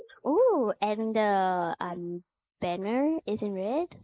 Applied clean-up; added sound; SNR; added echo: neural mask model Resemble Enhance denoiser.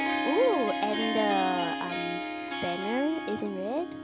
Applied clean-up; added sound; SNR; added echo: none; Harp; 2 dB; none.